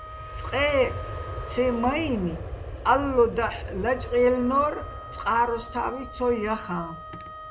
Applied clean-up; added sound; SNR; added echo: none; Wind instrument, woodwind instrument + Aircraft; 10 dB; none.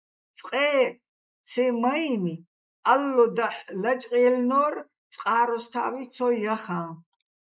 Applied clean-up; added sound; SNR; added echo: neural mask model Resemble Enhance denoiser.